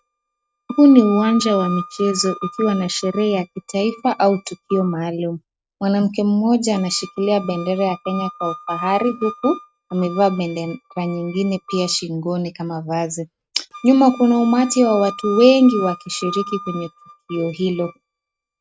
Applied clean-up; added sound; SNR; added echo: neural mask model RNNoise.